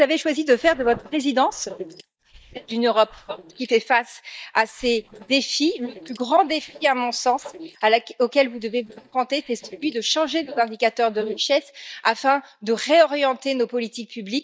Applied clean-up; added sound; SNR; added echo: neural mask model DeepFilterNet 3.